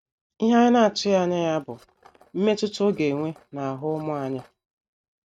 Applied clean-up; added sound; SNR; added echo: neural mask model RNNoise.